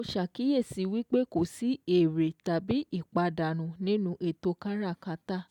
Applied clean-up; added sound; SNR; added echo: none; none; none; none.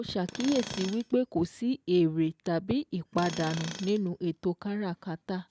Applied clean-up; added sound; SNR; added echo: none; Tools; 14 dB; none.